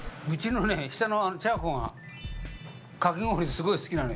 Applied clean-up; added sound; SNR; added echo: none; Scratching (performance technique); 11 dB; none.